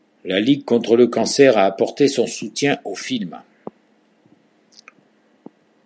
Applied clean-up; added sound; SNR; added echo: none; none; none; none.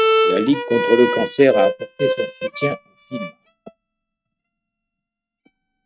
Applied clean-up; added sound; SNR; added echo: neural mask model RNNoise.